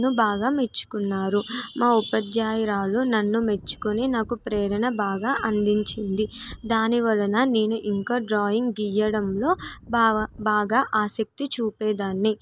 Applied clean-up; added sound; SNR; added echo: none; Wind; 20 dB; none.